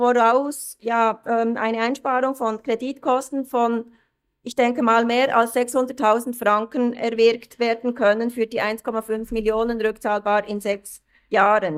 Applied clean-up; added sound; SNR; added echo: neural mask model DeepFilterNet 3.